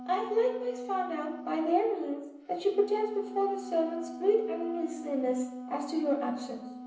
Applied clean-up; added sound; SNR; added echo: none; Wind instrument, woodwind instrument; 12 dB; reverberation time 0.8 s.